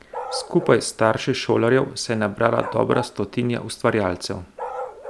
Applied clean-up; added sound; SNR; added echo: none; Bark; 14 dB; none.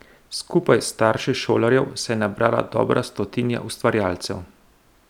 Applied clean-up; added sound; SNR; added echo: none; none; none; none.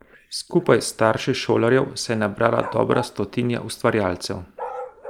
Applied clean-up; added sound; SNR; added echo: neural mask model Resemble Enhance denoiser.